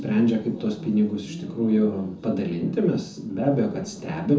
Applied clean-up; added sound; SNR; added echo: none; none; none; reverberation time 0.7 s.